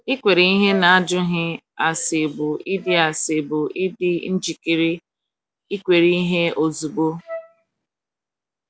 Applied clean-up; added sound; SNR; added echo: none; Wind instrument, woodwind instrument; 15 dB; none.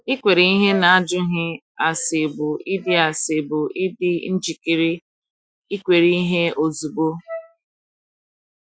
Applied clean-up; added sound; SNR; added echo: classical method Wiener filter.